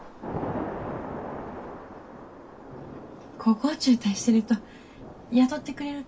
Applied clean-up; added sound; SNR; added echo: none; Thunder / Rain; 10 dB; reverberation time 0.2 s.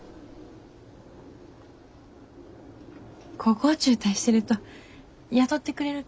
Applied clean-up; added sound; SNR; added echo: none; none; none; none.